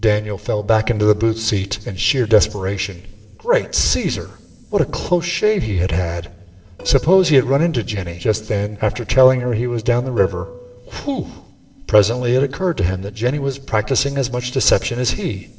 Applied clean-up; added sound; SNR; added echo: neural separator model SepFormer DNS4.